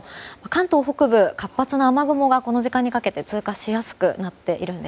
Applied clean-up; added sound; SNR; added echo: none; none; none; none.